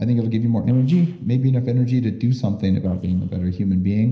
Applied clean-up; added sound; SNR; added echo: neural separator model SepFormer DNS4.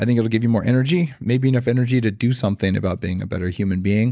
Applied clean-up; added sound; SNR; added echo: none; none; none; none.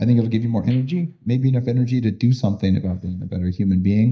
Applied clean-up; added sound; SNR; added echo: neural mask model DeepFilterNet 3.